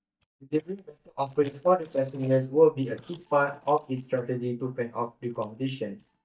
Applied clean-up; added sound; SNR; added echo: neural mask model DeepFilterNet 3.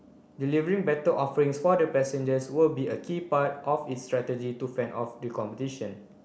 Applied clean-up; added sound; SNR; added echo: none; none; none; none.